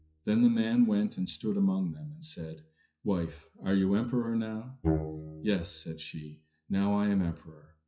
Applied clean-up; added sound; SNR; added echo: classical method WPE with log-MMSE.